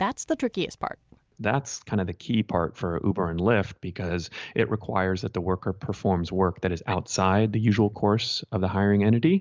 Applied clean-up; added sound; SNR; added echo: none; none; none; none.